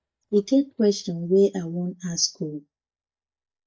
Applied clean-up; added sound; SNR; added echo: neural mask model DeepFilterNet 3.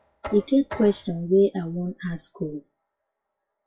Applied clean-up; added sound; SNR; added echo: classical method WPE with log-MMSE.